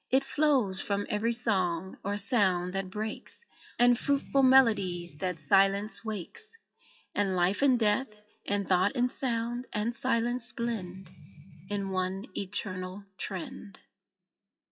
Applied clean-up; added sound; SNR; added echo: classical method WPE with log-MMSE.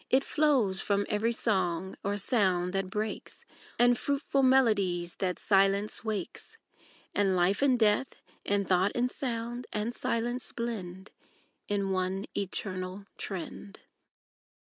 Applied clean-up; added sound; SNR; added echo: none; none; none; none.